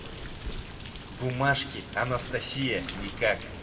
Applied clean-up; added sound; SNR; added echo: none; Rain; 10 dB; reverberation time 2.0 s.